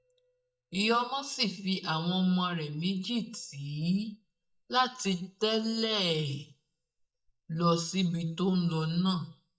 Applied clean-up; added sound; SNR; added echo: neural mask model DeepFilterNet 3.